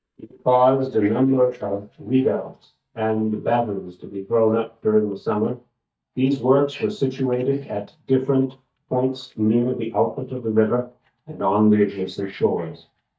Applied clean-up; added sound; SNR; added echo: neural mask model DeepFilterNet 3.